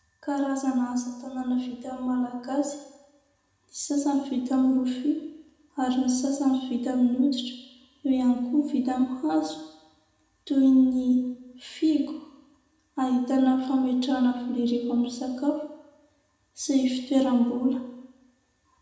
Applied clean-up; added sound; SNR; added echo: none; none; none; reverberation time 0.9 s.